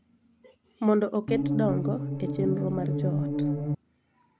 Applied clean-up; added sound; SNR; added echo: none; Musical instrument; -3 dB; none.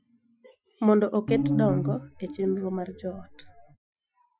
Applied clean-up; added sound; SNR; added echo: classical method Wiener filter.